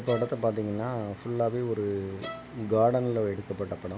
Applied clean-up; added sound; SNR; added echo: none; Bowed string instrument; 18 dB; none.